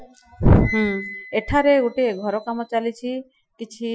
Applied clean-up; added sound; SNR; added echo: classical method Wiener filter.